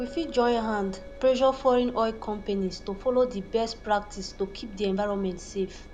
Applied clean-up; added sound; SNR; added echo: none; Engine + Chink, clink; 16 dB; none.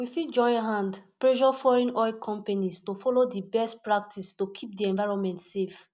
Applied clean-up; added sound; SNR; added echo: none; none; none; none.